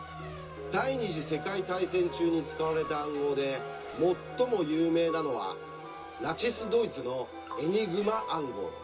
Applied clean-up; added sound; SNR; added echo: none; Race car, auto racing; 17 dB; reverberation time 0.2 s.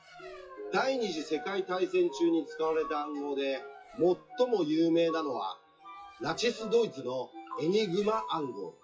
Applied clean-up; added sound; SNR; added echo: classical method WPE with log-MMSE.